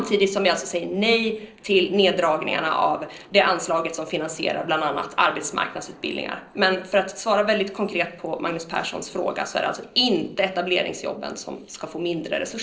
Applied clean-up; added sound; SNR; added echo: neural separator model SepFormer DNS4.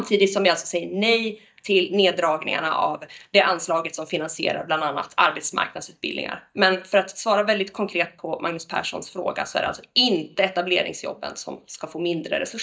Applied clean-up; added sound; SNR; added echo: neural mask model DeepFilterNet 3.